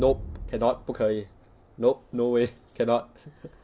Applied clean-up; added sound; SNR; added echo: none; Explosion; 15 dB; none.